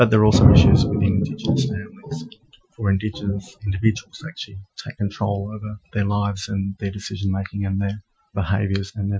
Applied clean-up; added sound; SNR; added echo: classical method Wiener filter.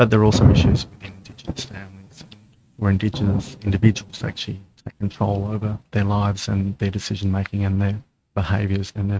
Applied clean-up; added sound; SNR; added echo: neural mask model RNNoise.